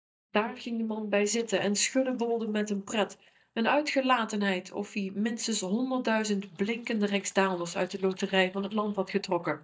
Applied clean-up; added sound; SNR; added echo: neural mask model DeepFilterNet 3.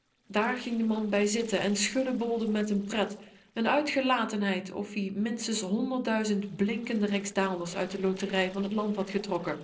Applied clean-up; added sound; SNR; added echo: neural separator model SepFormer DNS4.